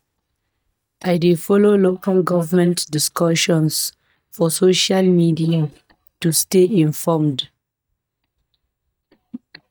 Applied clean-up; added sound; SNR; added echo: neural mask model DeepFilterNet 3.